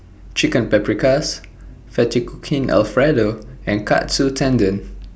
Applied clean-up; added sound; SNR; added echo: none; none; none; none.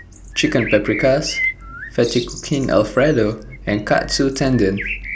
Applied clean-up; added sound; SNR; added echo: none; Bird; 11 dB; none.